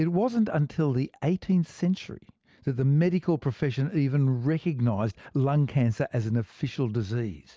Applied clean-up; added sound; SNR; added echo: none; none; none; none.